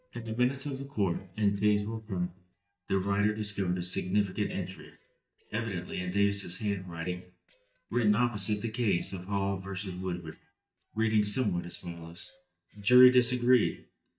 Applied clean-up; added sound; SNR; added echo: neural mask model DeepFilterNet 3.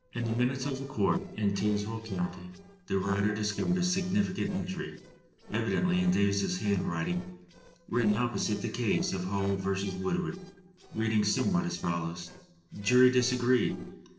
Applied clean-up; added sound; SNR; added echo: neural separator model SepFormer DNS4.